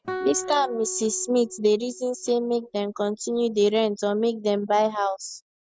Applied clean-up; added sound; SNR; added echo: none; Guitar; 14 dB; none.